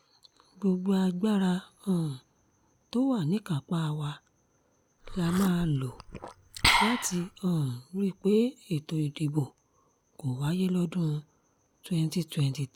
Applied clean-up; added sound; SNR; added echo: none; Liquid; 1 dB; none.